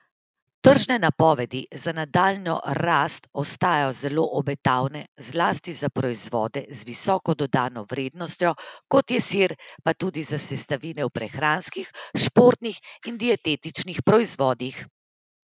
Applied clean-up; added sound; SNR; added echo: none; none; none; none.